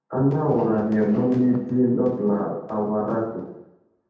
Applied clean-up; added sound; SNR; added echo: none; Fireworks; 19 dB; reverberation time 0.8 s.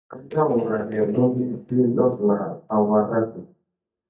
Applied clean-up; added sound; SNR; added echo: neural mask model DeepFilterNet 3.